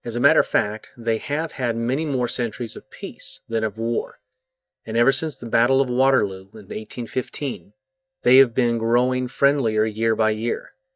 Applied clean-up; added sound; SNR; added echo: neural mask model DeepFilterNet 3.